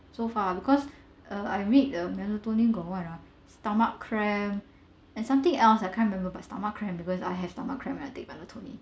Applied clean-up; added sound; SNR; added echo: none; none; none; none.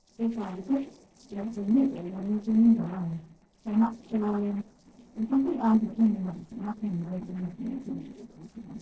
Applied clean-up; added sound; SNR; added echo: neural separator model SepFormer DNS4.